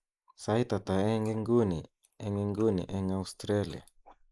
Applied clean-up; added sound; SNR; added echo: neural mask model Resemble Enhance denoiser.